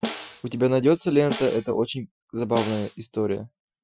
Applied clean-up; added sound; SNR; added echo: classical method Wiener filter.